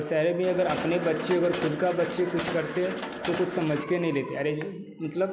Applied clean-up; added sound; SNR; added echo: none; Mechanisms; 7 dB; none.